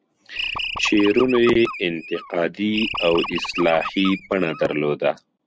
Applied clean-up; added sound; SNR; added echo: none; Animal; 8 dB; none.